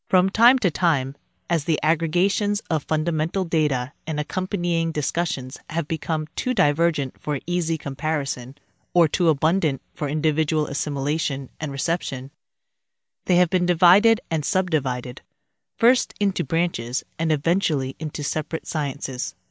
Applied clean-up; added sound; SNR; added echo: none; none; none; none.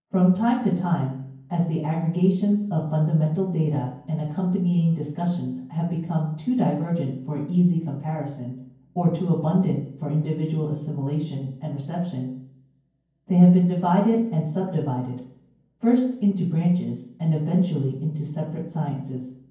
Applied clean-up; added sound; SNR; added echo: none; none; none; reverberation time 0.9 s.